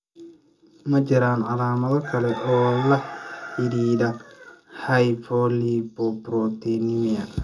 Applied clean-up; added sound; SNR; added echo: none; none; none; reverberation time 0.2 s.